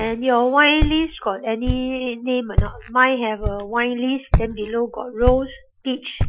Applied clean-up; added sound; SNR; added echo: classical method Wiener filter.